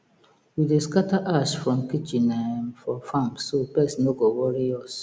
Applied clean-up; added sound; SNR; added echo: none; none; none; none.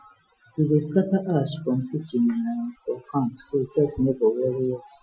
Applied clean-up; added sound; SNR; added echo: classical method Wiener filter.